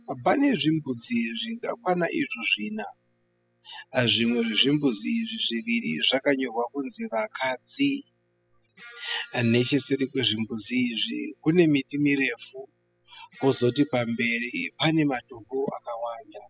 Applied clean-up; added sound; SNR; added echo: classical method spectral subtraction.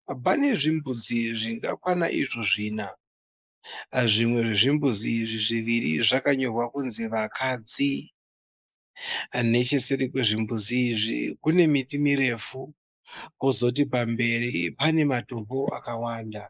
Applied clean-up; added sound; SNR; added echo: neural mask model Resemble Enhance denoiser.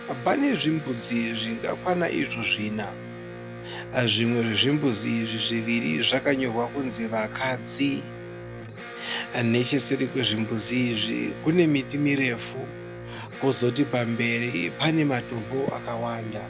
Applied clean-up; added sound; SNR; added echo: none; Electric guitar; 13 dB; none.